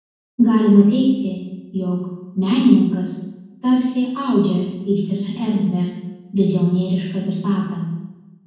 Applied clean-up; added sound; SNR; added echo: none; none; none; reverberation time 1.1 s.